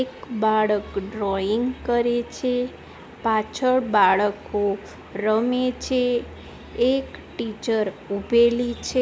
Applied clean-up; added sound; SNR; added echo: none; none; none; none.